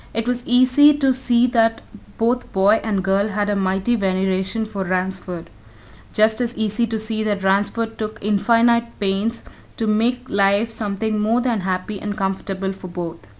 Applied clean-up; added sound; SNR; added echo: none; none; none; none.